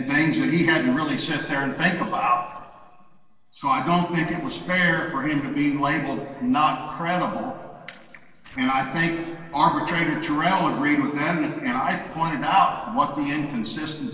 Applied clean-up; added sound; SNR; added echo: neural separator model SepFormer DNS4.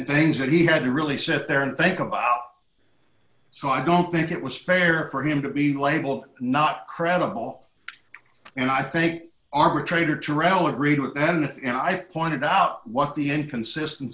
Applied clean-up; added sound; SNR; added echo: none; none; none; none.